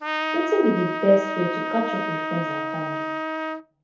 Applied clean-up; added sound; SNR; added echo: none; Trumpet; 3 dB; reverberation time 0.8 s.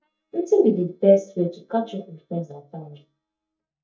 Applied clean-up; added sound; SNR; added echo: neural mask model DeepFilterNet 3.